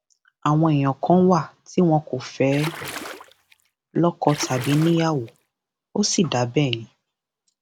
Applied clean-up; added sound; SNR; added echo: none; Splash, splatter; 13 dB; none.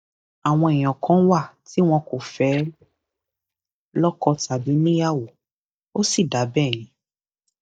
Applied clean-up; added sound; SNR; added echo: neural mask model DeepFilterNet 3.